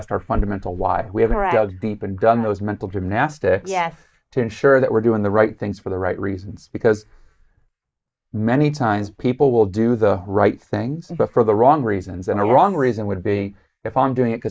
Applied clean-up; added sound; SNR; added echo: neural mask model Resemble Enhance denoiser.